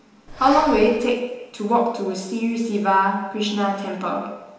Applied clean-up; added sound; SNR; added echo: none; Breathing; 17 dB; reverberation time 1.1 s.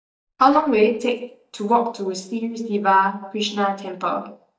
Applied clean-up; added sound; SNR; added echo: neural mask model DeepFilterNet 3.